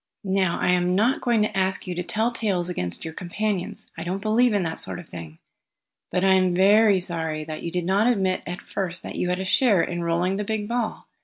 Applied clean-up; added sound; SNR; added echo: none; none; none; none.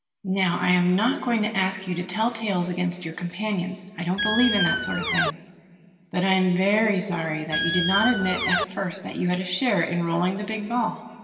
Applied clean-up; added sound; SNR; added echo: none; Squeak; 0 dB; reverberation time 2.2 s.